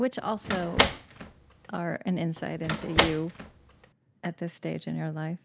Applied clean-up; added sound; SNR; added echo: none; Slam; -3 dB; none.